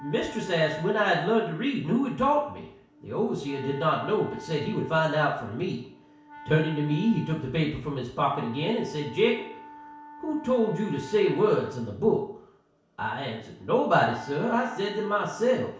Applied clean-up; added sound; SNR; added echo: none; Wind instrument, woodwind instrument; 19 dB; reverberation time 0.6 s.